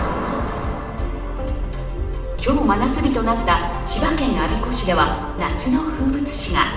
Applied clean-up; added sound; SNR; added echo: none; none; none; reverberation time 0.9 s.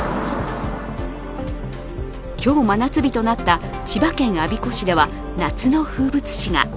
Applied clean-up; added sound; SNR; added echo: none; none; none; none.